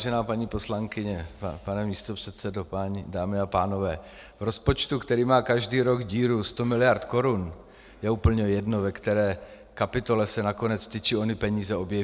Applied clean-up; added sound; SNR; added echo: none; none; none; none.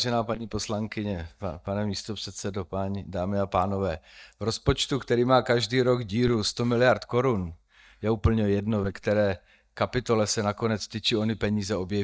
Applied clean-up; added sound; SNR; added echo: neural mask model DeepFilterNet 3.